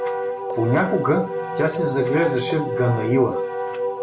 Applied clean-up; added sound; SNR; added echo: none; Wind instrument, woodwind instrument; 3 dB; none.